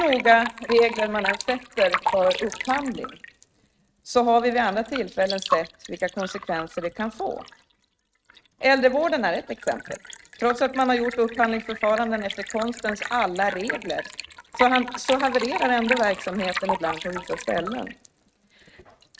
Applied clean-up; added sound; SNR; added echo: neural mask model RNNoise.